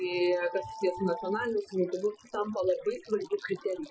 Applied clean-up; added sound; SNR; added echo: classical method Wiener filter.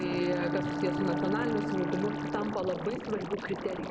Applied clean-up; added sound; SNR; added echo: none; Bowed string instrument + Liquid; 0 dB; none.